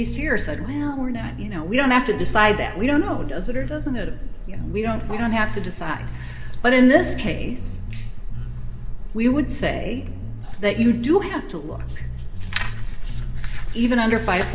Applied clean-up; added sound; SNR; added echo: none; Bass guitar; 12 dB; reverberation time 0.9 s.